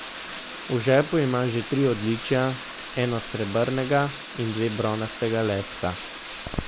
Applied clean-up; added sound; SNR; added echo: none; Bathtub (filling or washing); 3 dB; none.